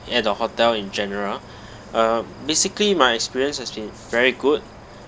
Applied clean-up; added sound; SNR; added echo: none; Cricket; 20 dB; none.